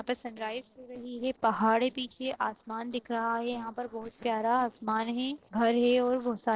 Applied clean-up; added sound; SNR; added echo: neural separator model SepFormer DNS4.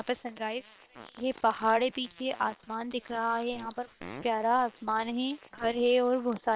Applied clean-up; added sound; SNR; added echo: neural separator model SepFormer WHAM!.